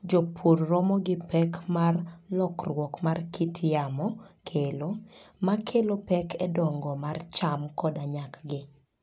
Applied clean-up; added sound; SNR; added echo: none; none; none; none.